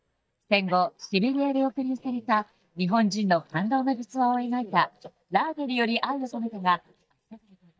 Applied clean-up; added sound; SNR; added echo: neural mask model DeepFilterNet 3.